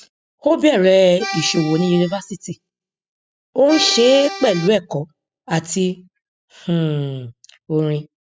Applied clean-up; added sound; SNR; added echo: classical method spectral subtraction.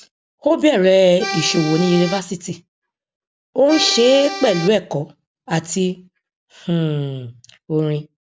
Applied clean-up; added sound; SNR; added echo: none; Accordion; 7 dB; none.